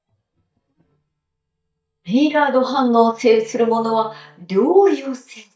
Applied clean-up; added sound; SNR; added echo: neural mask model DeepFilterNet 3.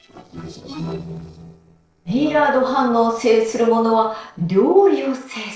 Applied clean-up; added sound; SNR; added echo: neural separator model SepFormer DNS4.